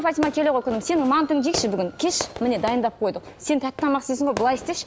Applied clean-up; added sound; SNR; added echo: none; Fireworks; 14 dB; none.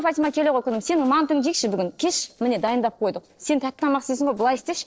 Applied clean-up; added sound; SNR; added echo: neural separator model SepFormer DNS4.